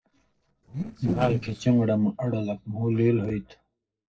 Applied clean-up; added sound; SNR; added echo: neural separator model SepFormer DNS4.